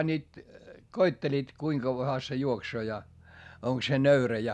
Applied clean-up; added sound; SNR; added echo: none; none; none; none.